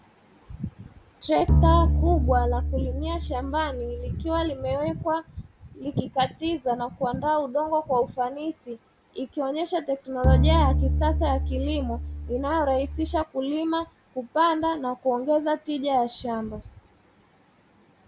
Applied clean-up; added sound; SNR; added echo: none; Bowed string instrument; -3 dB; none.